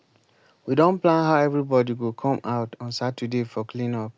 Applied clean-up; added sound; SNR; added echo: none; none; none; none.